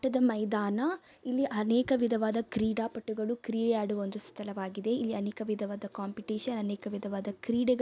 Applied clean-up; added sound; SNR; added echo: none; none; none; none.